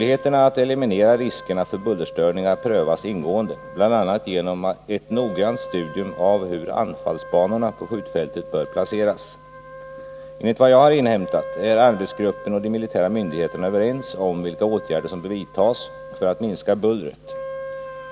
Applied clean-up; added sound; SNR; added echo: none; Wind instrument, woodwind instrument; 15 dB; none.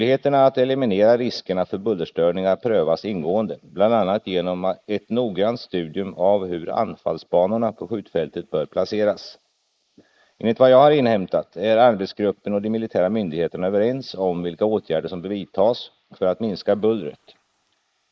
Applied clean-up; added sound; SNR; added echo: neural mask model Resemble Enhance denoiser.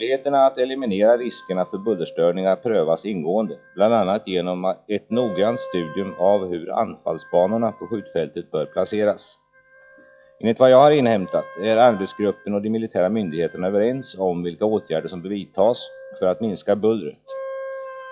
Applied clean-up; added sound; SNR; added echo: classical method log-MMSE.